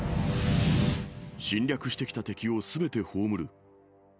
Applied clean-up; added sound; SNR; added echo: none; none; none; none.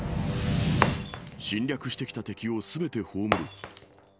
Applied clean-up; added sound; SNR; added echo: none; Shatter; 5 dB; none.